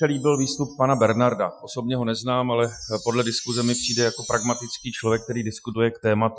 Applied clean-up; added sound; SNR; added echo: classical method Wiener filter.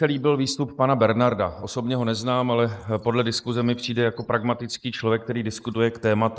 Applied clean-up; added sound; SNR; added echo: neural mask model Resemble Enhance denoiser.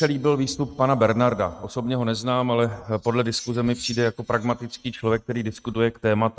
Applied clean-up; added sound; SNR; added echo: neural mask model RNNoise.